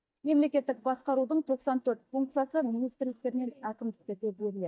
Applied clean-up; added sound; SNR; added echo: neural mask model DeepFilterNet 3.